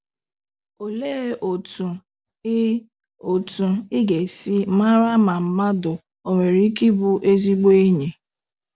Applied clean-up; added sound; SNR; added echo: none; none; none; none.